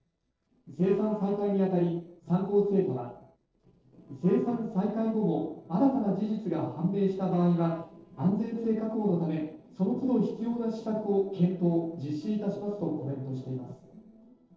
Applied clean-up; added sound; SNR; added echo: neural separator model SepFormer DNS4.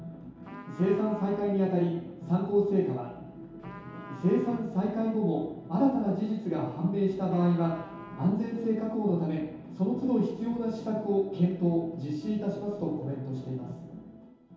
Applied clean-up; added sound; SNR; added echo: none; Trumpet; 20 dB; reverberation time 0.8 s.